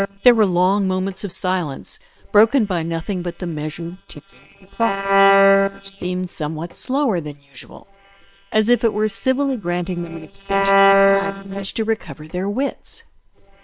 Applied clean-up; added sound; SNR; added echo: neural separator model SepFormer WHAM!.